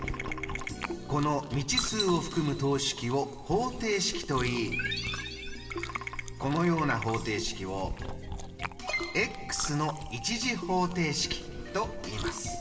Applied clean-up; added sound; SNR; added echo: none; Chewing, mastication; 10 dB; reverberation time 2.3 s.